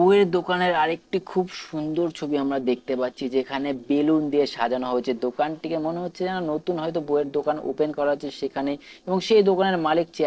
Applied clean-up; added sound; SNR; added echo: neural separator model SepFormer DNS4.